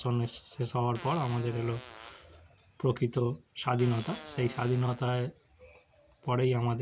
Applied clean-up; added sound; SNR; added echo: none; Fart; 17 dB; none.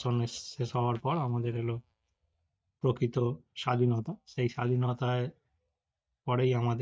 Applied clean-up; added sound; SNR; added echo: neural mask model DeepFilterNet 3.